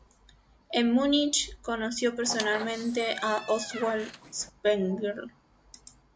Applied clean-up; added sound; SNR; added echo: none; Squeak; 11 dB; none.